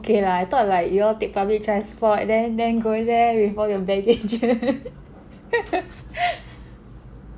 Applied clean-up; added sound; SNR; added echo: none; none; none; none.